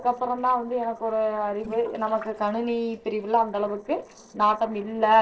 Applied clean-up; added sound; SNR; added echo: neural separator model SepFormer DNS4.